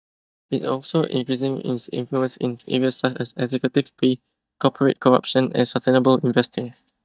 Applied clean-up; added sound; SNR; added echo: neural mask model DeepFilterNet 3.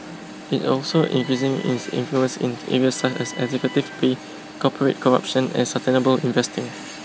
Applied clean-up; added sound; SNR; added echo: none; Alarm; 14 dB; none.